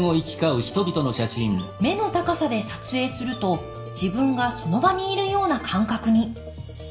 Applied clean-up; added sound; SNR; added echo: none; none; none; reverberation time 0.6 s.